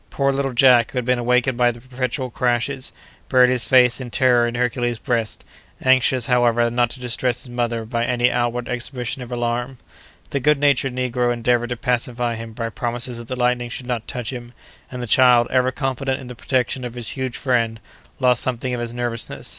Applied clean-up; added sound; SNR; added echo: none; none; none; none.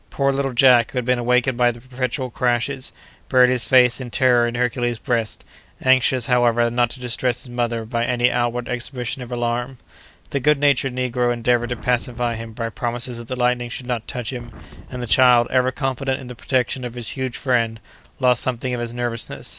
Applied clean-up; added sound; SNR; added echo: none; Wind; 15 dB; none.